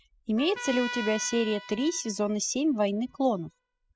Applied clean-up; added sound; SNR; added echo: classical method spectral subtraction.